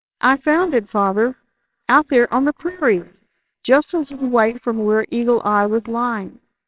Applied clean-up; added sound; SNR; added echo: neural separator model SepFormer WHAMR!.